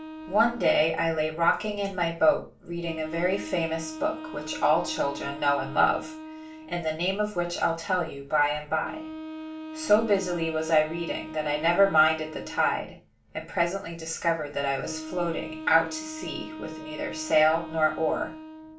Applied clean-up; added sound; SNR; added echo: none; Wind instrument, woodwind instrument; 13 dB; reverberation time 0.2 s.